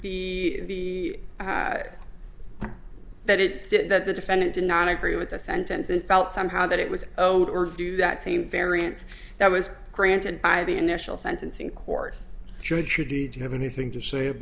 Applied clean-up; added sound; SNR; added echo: none; none; none; none.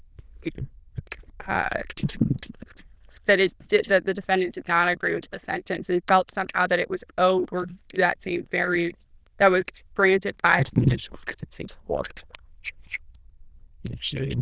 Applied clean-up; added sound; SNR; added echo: neural diffusion model UNIVERSE++.